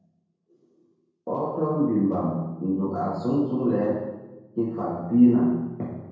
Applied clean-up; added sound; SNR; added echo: none; none; none; reverberation time 1.0 s.